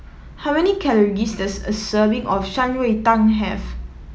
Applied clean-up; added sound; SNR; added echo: none; none; none; none.